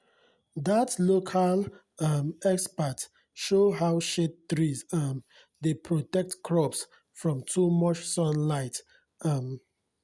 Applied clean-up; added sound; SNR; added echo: none; none; none; none.